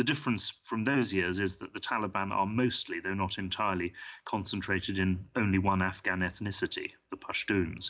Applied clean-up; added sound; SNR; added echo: none; none; none; none.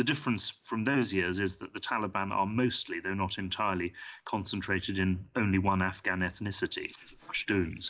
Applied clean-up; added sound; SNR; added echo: neural mask model Resemble Enhance denoiser.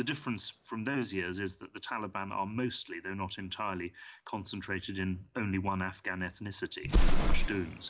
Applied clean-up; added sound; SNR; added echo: none; Explosion; -4 dB; none.